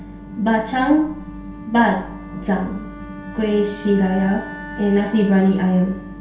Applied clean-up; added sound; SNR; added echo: none; Wind instrument, woodwind instrument; 16 dB; reverberation time 0.3 s.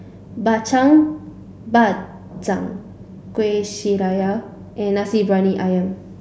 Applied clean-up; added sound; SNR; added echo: none; none; none; none.